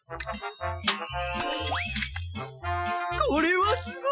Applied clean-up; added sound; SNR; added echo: classical method Wiener filter.